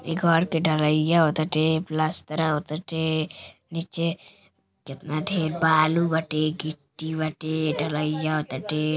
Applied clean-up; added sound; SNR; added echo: none; none; none; none.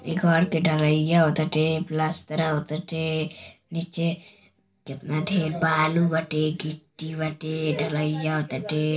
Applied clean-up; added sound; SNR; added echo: none; none; none; reverberation time 0.2 s.